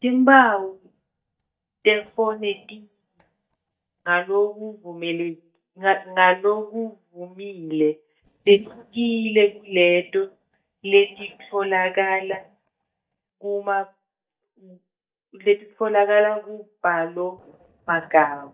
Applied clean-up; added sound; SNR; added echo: neural mask model DeepFilterNet 3.